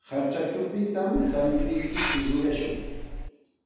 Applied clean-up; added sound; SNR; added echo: none; Hiss; 4 dB; reverberation time 1.2 s.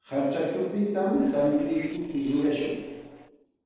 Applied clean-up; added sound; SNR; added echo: neural separator model SepFormer DNS4.